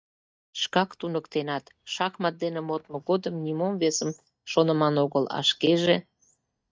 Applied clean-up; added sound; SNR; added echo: neural mask model DeepFilterNet 3.